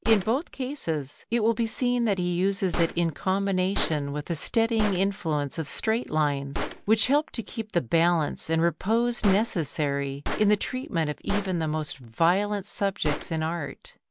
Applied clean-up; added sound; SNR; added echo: none; Gunshot, gunfire; 10 dB; none.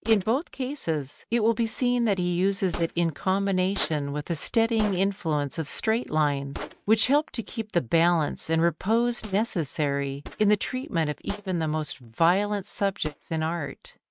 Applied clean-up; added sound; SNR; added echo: neural mask model RNNoise.